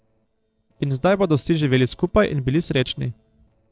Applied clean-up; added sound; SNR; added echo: neural separator model SepFormer DNS4.